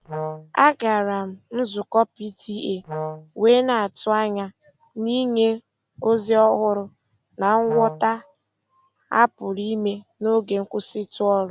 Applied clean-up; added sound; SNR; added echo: none; Brass instrument; 9 dB; none.